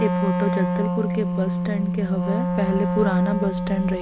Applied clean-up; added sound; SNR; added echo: none; Wind instrument, woodwind instrument; -2 dB; none.